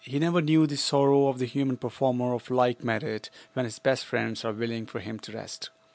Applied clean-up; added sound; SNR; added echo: none; none; none; none.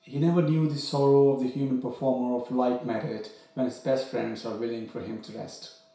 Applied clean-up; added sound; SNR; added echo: none; none; none; reverberation time 0.6 s.